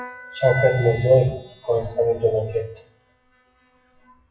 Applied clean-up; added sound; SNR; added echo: classical method WPE with log-MMSE.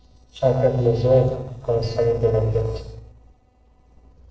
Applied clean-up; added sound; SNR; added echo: neural separator model SepFormer DNS4.